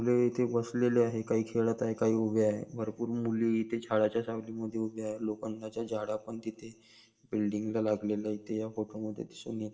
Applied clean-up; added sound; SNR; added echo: none; none; none; reverberation time 1.0 s.